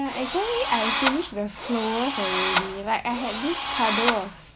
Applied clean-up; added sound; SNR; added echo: none; Drill; -3 dB; none.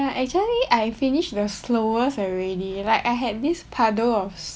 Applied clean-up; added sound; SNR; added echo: none; none; none; none.